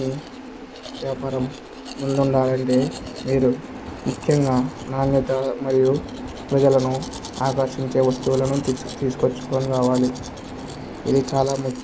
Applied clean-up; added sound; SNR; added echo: none; Guitar + Domestic sounds, home sounds; 18 dB; none.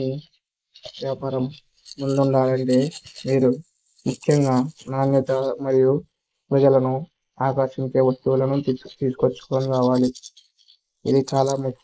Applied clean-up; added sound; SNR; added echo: neural mask model Resemble Enhance denoiser.